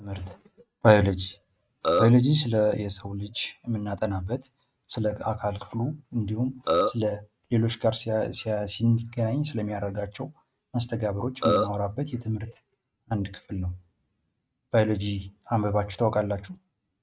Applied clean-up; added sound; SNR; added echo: neural mask model RNNoise.